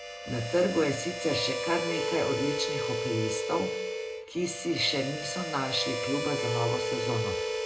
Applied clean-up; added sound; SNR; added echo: none; Harmonica; 1 dB; reverberation time 0.2 s.